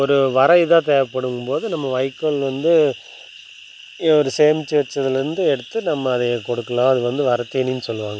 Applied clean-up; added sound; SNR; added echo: none; none; none; none.